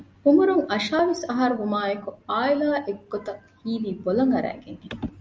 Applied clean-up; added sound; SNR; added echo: none; none; none; none.